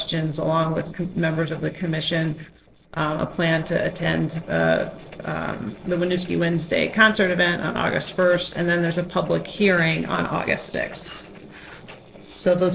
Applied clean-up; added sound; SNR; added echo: neural separator model SepFormer DNS4.